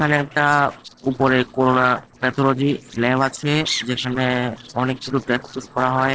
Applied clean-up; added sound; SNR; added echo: neural separator model SepFormer DNS4.